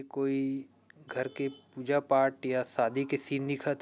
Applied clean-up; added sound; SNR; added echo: none; none; none; none.